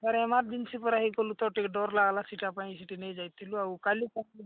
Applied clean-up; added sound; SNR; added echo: none; none; none; none.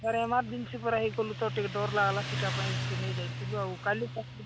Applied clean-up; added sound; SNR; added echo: none; Motorcycle; 4 dB; none.